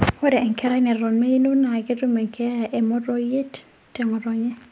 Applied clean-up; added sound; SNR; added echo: none; none; none; none.